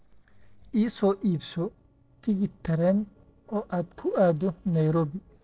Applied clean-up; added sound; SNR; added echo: neural separator model SepFormer DNS4.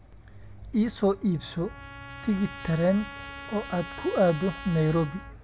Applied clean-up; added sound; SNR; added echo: none; Trumpet; 15 dB; none.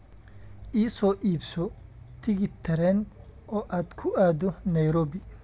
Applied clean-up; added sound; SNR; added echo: none; none; none; none.